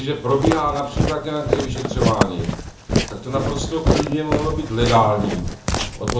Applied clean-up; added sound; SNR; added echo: none; Walk, footsteps; 1 dB; reverberation time 0.6 s.